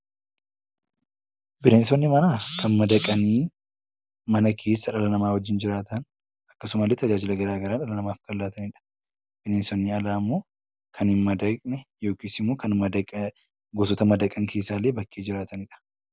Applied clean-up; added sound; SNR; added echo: none; none; none; none.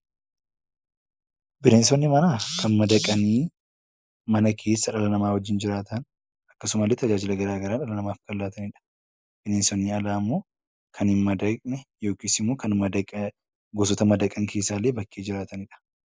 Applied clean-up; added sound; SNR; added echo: neural mask model Resemble Enhance denoiser.